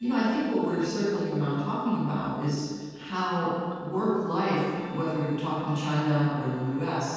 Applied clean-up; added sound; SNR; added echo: neural separator model SepFormer DNS4.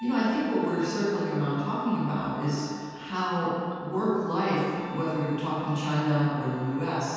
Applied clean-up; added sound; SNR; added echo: none; Wind instrument, woodwind instrument; 18 dB; reverberation time 2.1 s.